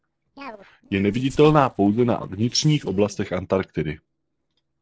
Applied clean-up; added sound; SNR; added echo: neural separator model SepFormer DNS4.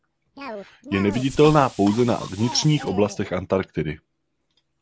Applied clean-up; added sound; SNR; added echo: none; Cough; 15 dB; none.